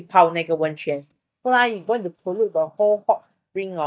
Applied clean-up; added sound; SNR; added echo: neural mask model DeepFilterNet 3.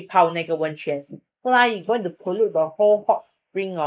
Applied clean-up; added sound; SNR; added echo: neural mask model Resemble Enhance denoiser.